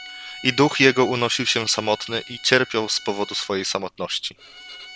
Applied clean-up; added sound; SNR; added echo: none; Bowed string instrument; 18 dB; none.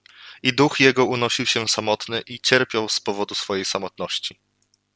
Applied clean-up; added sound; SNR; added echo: none; none; none; none.